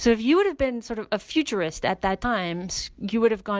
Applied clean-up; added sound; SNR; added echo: none; none; none; none.